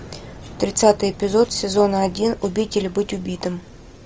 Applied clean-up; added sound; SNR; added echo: none; Fire; 18 dB; none.